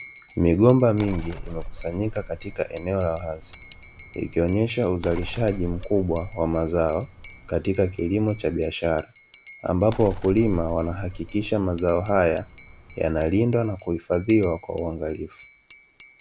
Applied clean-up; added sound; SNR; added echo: none; Bird + Cutlery, silverware / Dishes, pots, and pans / Chink, clink; 14 dB; none.